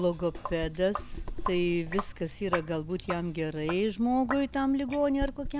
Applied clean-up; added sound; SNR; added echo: none; Sink (filling or washing); 8 dB; none.